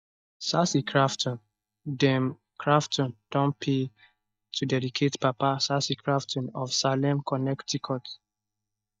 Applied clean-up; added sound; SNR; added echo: neural mask model DeepFilterNet 3.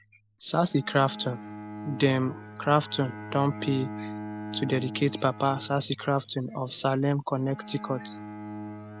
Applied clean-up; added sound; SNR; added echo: none; Bowed string instrument; 12 dB; none.